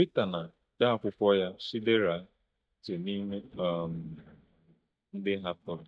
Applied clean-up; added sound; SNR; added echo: neural mask model DeepFilterNet 3.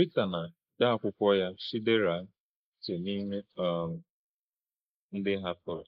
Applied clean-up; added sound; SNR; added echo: neural mask model Resemble Enhance denoiser.